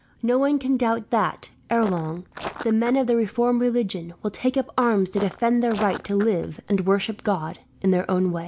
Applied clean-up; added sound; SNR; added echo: none; Walk, footsteps; 14 dB; none.